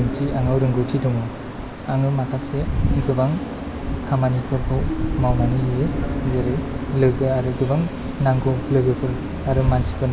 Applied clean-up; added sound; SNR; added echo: none; none; none; none.